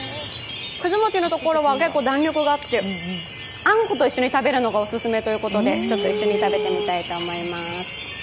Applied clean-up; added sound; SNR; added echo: none; none; none; none.